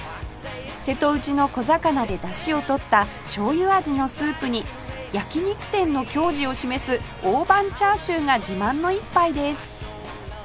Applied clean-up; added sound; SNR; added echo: none; Engine + Gunshot, gunfire; 17 dB; none.